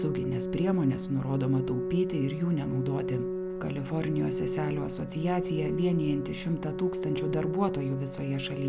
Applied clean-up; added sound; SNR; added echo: none; Organ; 4 dB; none.